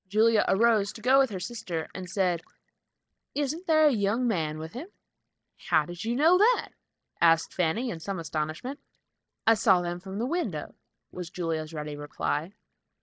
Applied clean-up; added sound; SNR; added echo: neural mask model DeepFilterNet 3.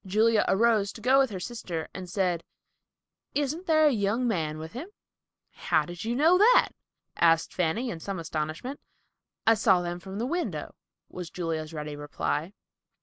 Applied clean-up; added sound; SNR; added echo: none; none; none; none.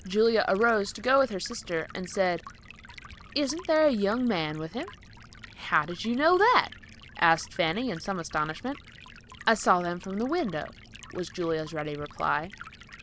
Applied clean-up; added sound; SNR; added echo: none; Stream; 19 dB; none.